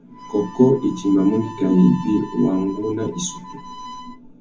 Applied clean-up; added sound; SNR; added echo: none; Harmonica; 17 dB; reverberation time 0.3 s.